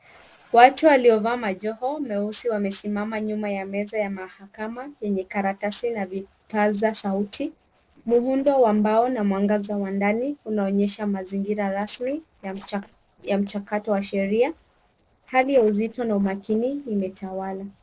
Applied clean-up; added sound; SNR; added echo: neural separator model SepFormer DNS4.